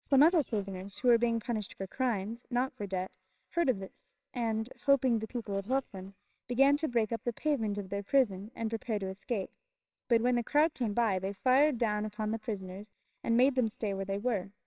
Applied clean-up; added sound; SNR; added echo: neural separator model SepFormer WHAMR!.